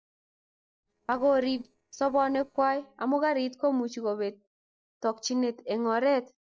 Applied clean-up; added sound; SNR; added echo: neural separator model SepFormer DNS4.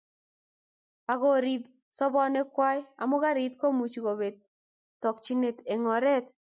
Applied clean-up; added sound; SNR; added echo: none; none; none; none.